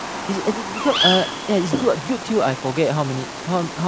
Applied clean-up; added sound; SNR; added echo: none; Bird vocalization, bird call, bird song; 4 dB; none.